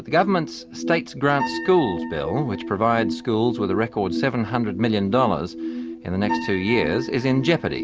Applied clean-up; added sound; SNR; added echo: none; Piano; 16 dB; none.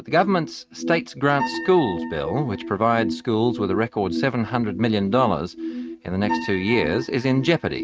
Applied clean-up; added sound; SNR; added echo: neural mask model RNNoise.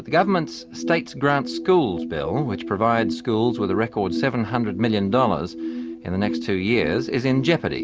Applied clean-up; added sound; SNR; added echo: none; none; none; none.